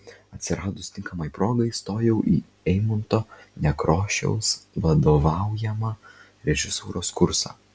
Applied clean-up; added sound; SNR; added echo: none; none; none; none.